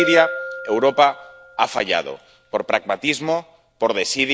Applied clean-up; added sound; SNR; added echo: none; Bell; 11 dB; none.